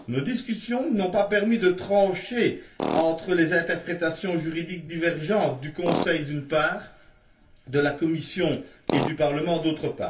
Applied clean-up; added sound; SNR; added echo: none; Tools; 11 dB; reverberation time 0.3 s.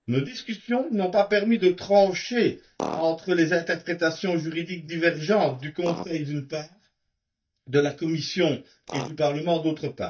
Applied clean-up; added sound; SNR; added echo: neural mask model DeepFilterNet 3.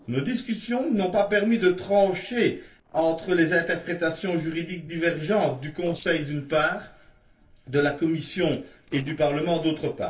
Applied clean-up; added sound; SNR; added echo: neural separator model SepFormer DNS4.